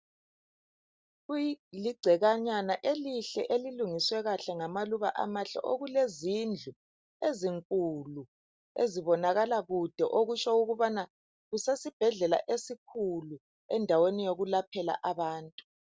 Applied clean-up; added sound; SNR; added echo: none; none; none; none.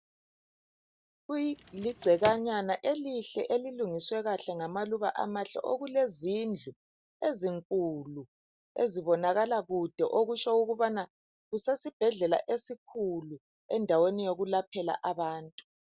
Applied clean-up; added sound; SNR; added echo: none; Drawer open or close; 11 dB; none.